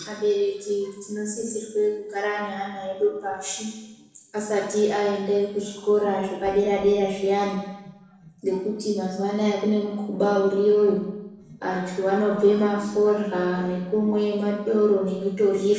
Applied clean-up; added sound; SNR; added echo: neural separator model SepFormer DNS4.